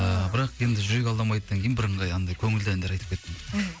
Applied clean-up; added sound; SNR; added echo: none; none; none; none.